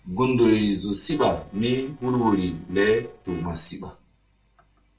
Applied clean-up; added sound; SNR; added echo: neural separator model SepFormer DNS4.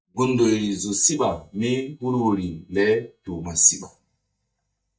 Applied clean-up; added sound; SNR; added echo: neural mask model DeepFilterNet 3.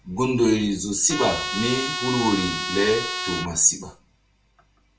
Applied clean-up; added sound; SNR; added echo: none; Trumpet; 5 dB; reverberation time 0.2 s.